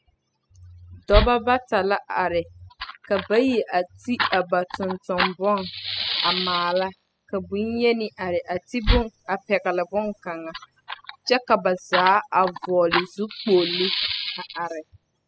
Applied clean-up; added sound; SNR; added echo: classical method spectral subtraction.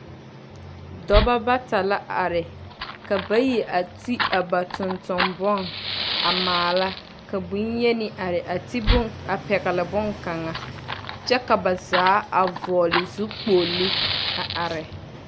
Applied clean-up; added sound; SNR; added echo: none; Fire; 5 dB; none.